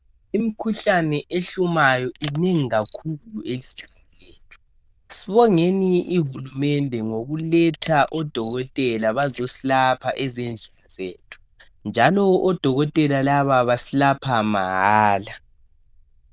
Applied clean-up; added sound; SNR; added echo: neural diffusion model UNIVERSE++.